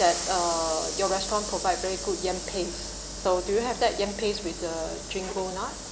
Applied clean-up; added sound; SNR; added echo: none; Sliding door / Hiss; 7 dB; none.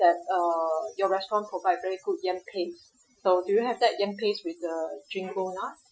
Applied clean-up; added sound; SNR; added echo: classical method Wiener filter.